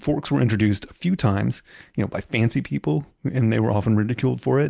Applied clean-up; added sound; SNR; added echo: none; none; none; none.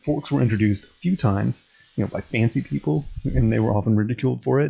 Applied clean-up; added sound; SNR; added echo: classical method log-MMSE.